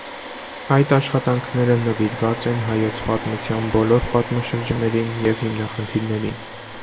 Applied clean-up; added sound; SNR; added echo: none; Domestic sounds, home sounds; 11 dB; reverberation time 1.7 s.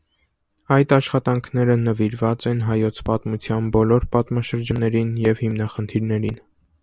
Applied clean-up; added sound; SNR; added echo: none; none; none; none.